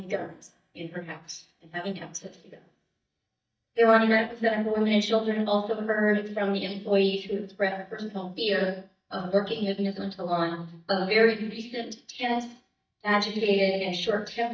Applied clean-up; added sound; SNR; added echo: neural mask model DeepFilterNet 3.